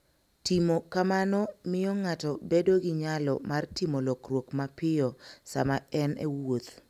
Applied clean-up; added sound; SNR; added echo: none; none; none; none.